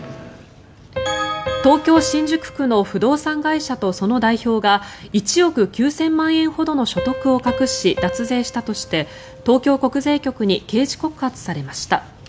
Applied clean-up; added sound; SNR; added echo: none; Piano; 13 dB; none.